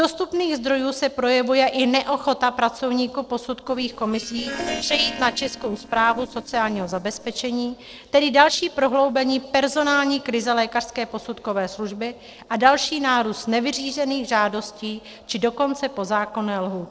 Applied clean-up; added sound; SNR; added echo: neural separator model SepFormer DNS4.